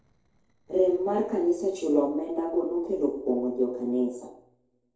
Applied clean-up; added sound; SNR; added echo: neural separator model SepFormer DNS4.